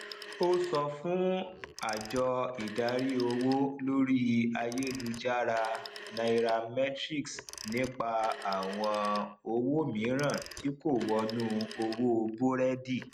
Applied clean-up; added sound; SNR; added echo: none; Telephone; 15 dB; none.